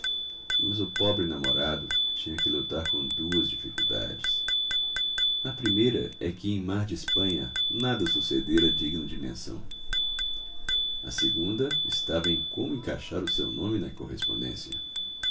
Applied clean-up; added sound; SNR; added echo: none; Bicycle bell; -2 dB; reverberation time 0.2 s.